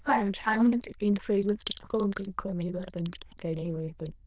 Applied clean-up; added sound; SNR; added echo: neural diffusion model UNIVERSE++.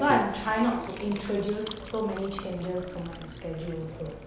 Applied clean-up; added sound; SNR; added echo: none; Fill (with liquid); 17 dB; none.